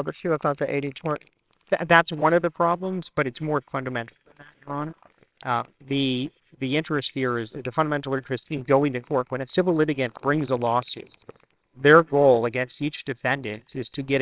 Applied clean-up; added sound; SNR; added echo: neural separator model SepFormer WHAMR!.